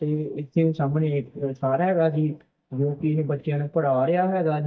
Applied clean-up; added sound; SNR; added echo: neural mask model DeepFilterNet 3.